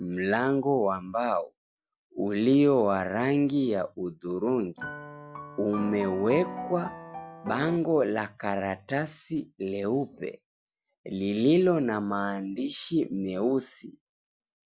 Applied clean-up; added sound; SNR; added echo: none; Piano; 10 dB; none.